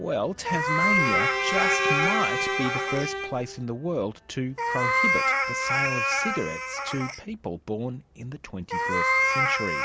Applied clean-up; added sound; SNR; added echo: none; Bowed string instrument + Meow; -5 dB; none.